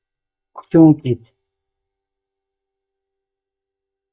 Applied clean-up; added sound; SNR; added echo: neural mask model DeepFilterNet 3.